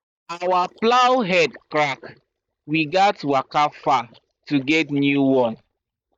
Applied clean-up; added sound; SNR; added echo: neural mask model DeepFilterNet 3.